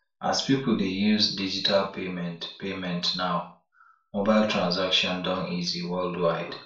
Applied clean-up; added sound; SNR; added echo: none; none; none; reverberation time 0.4 s.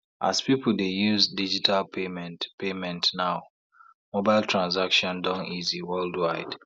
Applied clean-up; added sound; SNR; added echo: none; none; none; none.